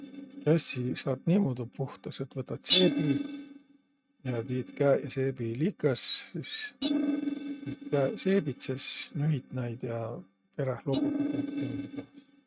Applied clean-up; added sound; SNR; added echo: neural mask model RNNoise.